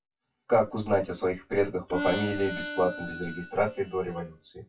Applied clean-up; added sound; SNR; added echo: classical method WPE with log-MMSE.